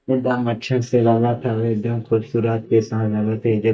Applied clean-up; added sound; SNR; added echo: neural mask model DeepFilterNet 3.